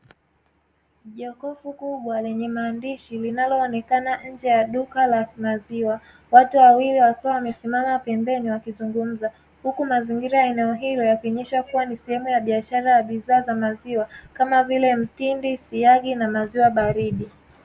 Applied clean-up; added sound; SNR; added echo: none; none; none; none.